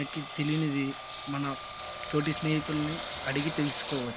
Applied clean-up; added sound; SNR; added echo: none; Engine; 3 dB; none.